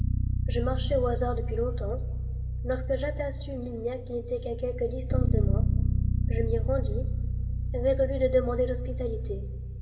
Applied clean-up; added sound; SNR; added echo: none; Bass guitar; -3 dB; reverberation time 2.9 s.